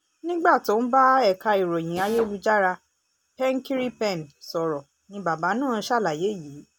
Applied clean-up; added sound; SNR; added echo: none; Drill; 13 dB; none.